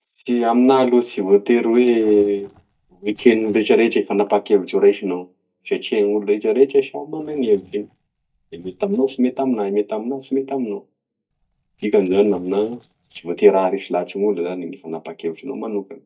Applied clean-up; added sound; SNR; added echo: neural mask model DeepFilterNet 3.